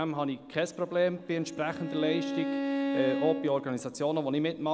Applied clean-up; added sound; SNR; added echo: none; Bowed string instrument; 5 dB; none.